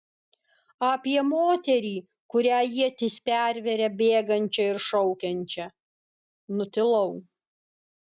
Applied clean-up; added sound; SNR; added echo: none; none; none; none.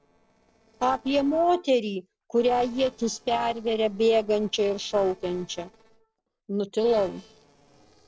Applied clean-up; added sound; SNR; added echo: neural separator model SepFormer DNS4.